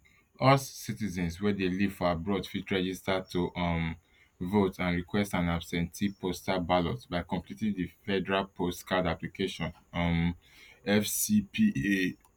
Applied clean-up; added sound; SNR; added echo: none; none; none; none.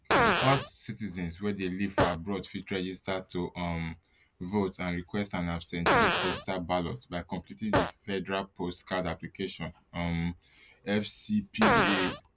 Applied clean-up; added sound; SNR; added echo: none; Fart; 0 dB; none.